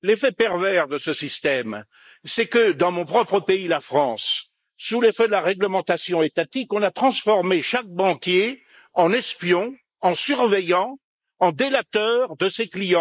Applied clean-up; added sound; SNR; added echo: neural mask model Resemble Enhance denoiser.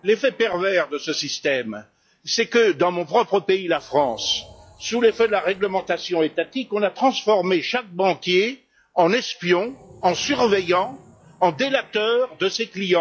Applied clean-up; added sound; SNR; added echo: classical method log-MMSE.